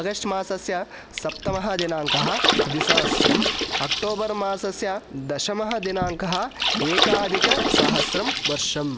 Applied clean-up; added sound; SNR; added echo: none; Water / Splash, splatter; -2 dB; none.